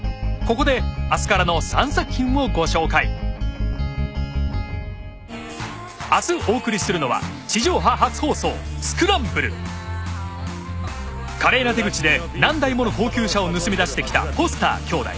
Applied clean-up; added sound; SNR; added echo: none; none; none; none.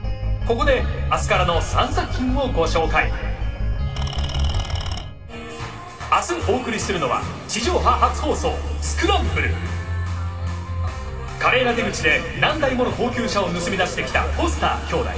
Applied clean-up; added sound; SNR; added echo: none; Engine / Tools; 10 dB; reverberation time 2.3 s.